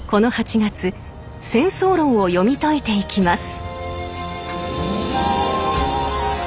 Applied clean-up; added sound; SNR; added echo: none; Bird; 15 dB; none.